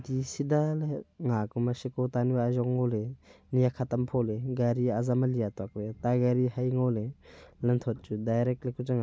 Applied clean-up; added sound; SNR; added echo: none; none; none; none.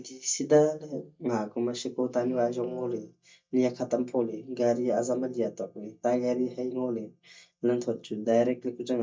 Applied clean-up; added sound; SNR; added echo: neural mask model DeepFilterNet 3.